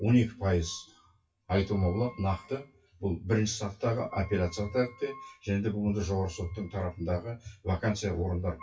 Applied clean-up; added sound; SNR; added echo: classical method WPE with log-MMSE.